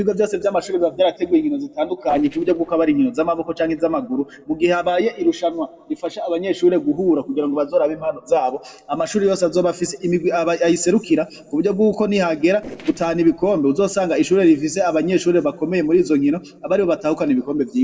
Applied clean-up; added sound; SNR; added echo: neural separator model SepFormer DNS4.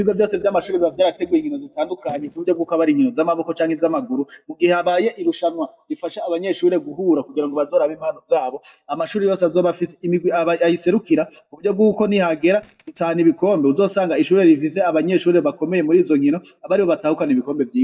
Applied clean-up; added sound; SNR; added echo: neural mask model DeepFilterNet 3.